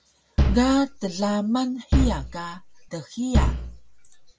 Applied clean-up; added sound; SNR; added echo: none; Bass drum; -2 dB; none.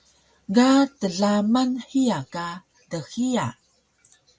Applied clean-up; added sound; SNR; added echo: none; none; none; none.